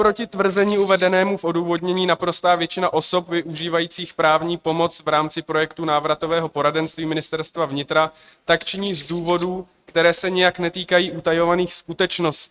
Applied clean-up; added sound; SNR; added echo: neural mask model RNNoise.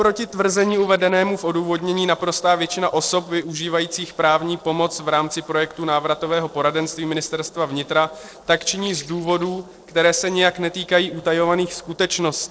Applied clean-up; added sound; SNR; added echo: neural separator model SepFormer DNS4.